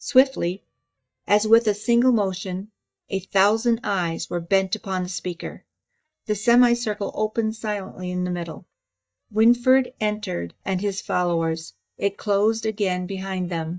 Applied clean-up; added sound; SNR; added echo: neural mask model DeepFilterNet 3.